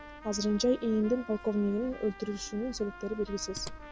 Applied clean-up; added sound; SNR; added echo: none; Trumpet; 18 dB; none.